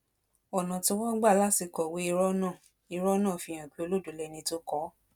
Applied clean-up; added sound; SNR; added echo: none; none; none; none.